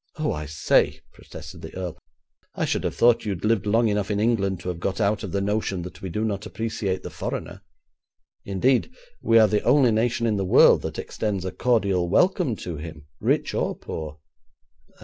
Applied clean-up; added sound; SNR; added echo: none; none; none; none.